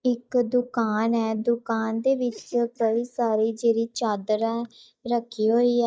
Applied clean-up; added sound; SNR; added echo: neural mask model DeepFilterNet 3.